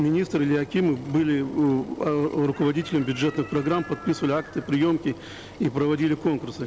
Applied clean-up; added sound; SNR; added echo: none; Engine + Chicken, rooster; 18 dB; none.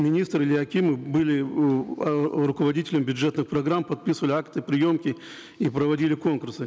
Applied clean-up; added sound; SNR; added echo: none; none; none; none.